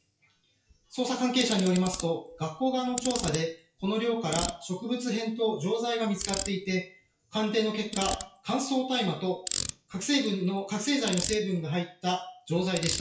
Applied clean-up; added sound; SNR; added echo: classical method WPE with log-MMSE.